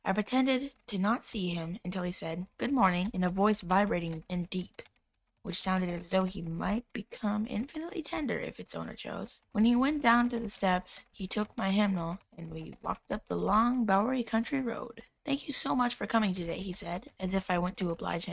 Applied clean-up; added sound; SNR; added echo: neural mask model RNNoise.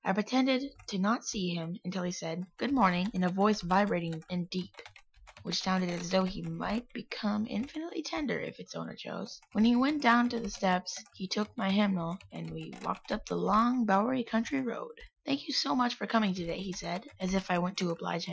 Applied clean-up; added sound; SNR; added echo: classical method Wiener filter.